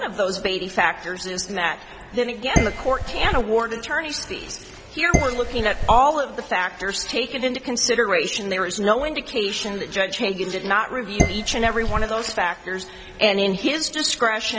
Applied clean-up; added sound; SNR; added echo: none; Dishes, pots, and pans; 0 dB; none.